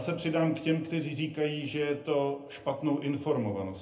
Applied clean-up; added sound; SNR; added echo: none; none; none; reverberation time 0.3 s.